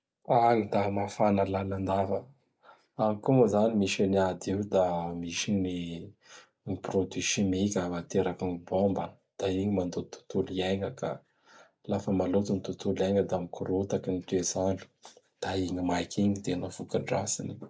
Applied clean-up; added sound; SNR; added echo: none; none; none; none.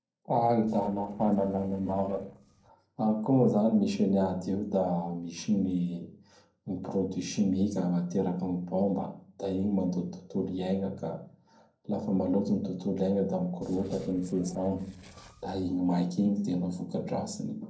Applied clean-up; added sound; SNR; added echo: neural separator model SepFormer DNS4.